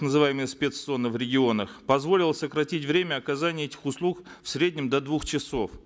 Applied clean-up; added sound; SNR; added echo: none; none; none; none.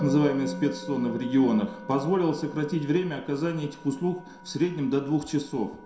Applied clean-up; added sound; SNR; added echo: none; Musical instrument; 13 dB; reverberation time 0.7 s.